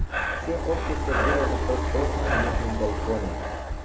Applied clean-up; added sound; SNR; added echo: none; Breathing; -5 dB; reverberation time 0.6 s.